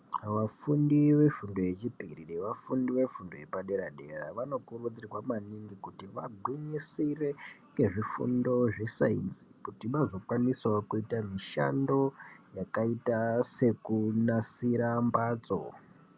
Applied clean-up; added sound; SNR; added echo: none; none; none; none.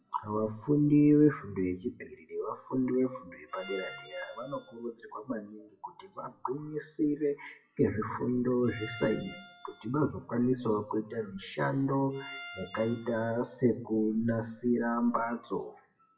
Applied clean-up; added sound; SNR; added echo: classical method WPE with log-MMSE.